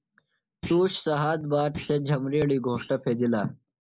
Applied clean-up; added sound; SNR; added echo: neural mask model Resemble Enhance denoiser.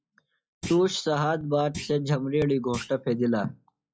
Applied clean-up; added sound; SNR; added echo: classical method log-MMSE.